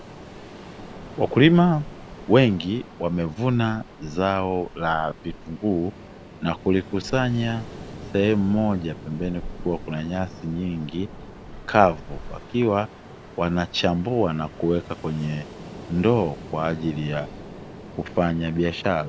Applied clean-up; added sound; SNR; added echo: none; Ocean; 15 dB; none.